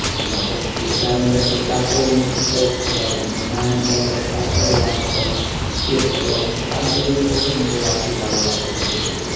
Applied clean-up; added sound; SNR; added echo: none; Bird; 0 dB; reverberation time 1.3 s.